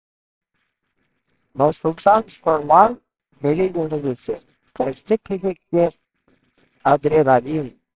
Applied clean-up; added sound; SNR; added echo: neural separator model SepFormer WHAMR!.